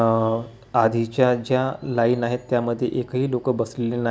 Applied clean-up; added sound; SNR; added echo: none; none; none; none.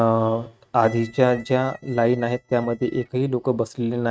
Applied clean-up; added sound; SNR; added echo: neural mask model RNNoise.